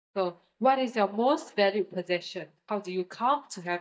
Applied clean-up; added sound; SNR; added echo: neural mask model DeepFilterNet 3.